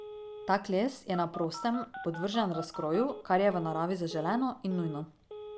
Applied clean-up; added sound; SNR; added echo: none; Telephone; 13 dB; none.